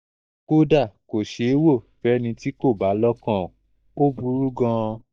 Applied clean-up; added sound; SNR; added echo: neural mask model DeepFilterNet 3.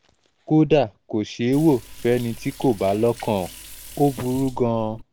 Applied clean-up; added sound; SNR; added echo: none; Liquid; 17 dB; none.